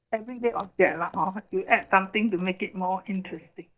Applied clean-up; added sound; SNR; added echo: neural mask model DeepFilterNet 3.